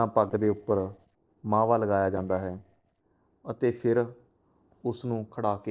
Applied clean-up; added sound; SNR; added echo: neural separator model SepFormer DNS4.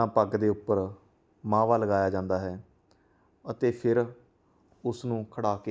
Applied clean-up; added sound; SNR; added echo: none; none; none; none.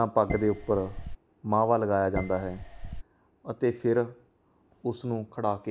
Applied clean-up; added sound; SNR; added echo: none; Dishes, pots, and pans; 7 dB; none.